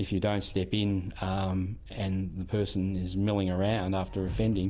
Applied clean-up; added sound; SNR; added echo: none; none; none; none.